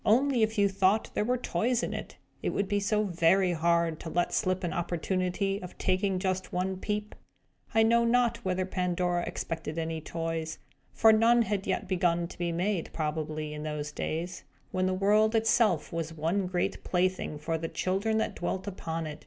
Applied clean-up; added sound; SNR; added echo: none; none; none; none.